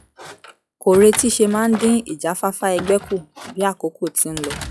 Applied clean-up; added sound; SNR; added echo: classical method log-MMSE.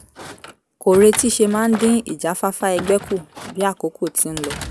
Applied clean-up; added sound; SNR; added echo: none; Thump, thud; 15 dB; none.